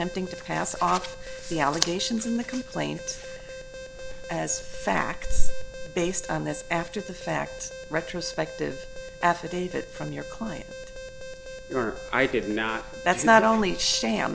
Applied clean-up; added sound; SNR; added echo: none; Alarm; 15 dB; none.